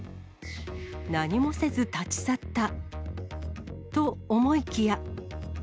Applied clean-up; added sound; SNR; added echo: none; none; none; none.